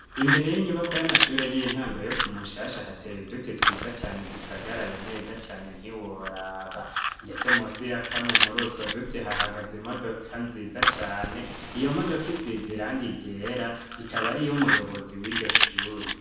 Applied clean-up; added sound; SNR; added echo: none; Fire; -1 dB; reverberation time 0.9 s.